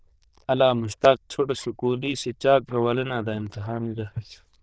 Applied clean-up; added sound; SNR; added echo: neural diffusion model UNIVERSE++.